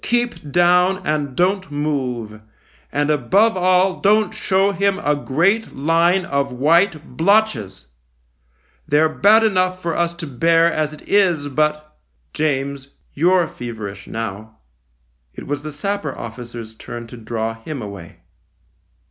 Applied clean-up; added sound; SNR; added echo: none; none; none; none.